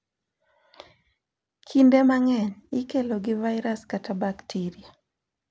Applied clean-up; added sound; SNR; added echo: none; none; none; none.